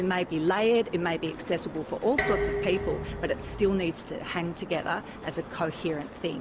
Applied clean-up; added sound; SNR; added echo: none; Dishes, pots, and pans; 5 dB; none.